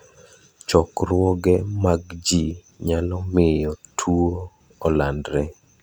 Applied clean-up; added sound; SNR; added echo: none; none; none; none.